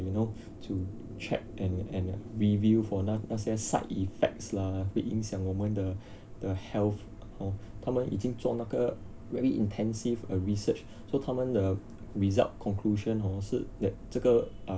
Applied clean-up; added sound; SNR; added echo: none; none; none; none.